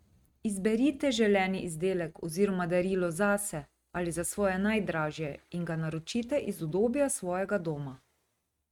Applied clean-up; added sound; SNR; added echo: neural mask model RNNoise.